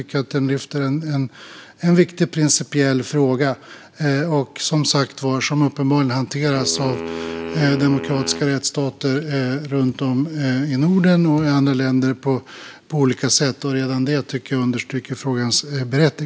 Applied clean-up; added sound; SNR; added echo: none; Wind instrument, woodwind instrument; 11 dB; none.